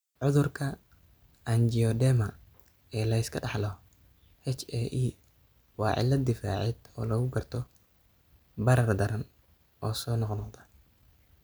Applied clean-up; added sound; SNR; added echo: none; none; none; none.